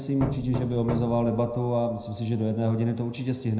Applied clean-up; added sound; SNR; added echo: none; Knock; 10 dB; reverberation time 0.7 s.